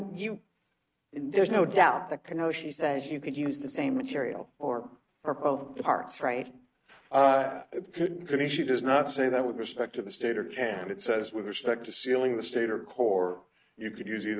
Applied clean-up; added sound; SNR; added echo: neural mask model RNNoise.